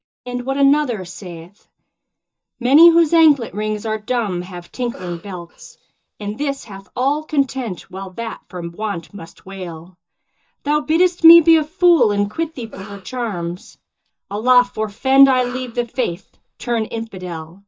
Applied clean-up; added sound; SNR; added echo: neural mask model DeepFilterNet 3.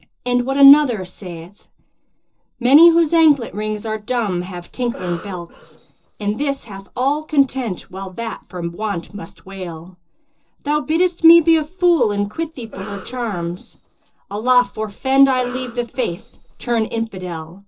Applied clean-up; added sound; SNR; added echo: neural separator model SepFormer DNS4.